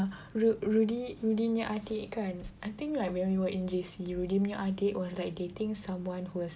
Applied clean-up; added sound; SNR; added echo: none; none; none; none.